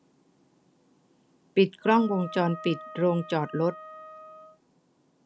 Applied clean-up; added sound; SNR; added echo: none; Wind instrument, woodwind instrument; 15 dB; none.